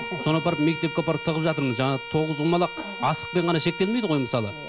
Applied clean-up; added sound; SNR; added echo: none; Bowed string instrument; 11 dB; none.